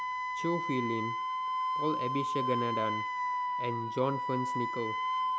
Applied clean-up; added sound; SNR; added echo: none; Wind instrument, woodwind instrument; -3 dB; none.